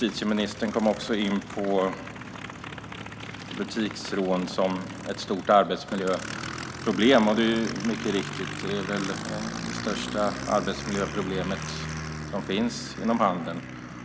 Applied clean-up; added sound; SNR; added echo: none; Aircraft; 9 dB; none.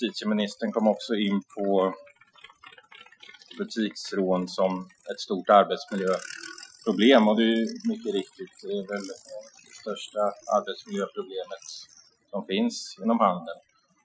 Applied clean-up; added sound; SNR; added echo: classical method Wiener filter.